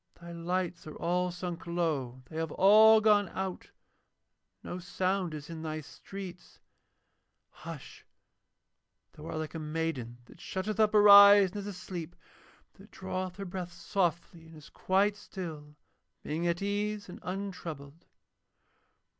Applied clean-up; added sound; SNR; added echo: none; none; none; none.